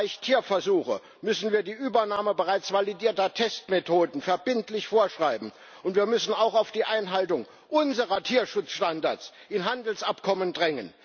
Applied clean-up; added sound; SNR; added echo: none; none; none; none.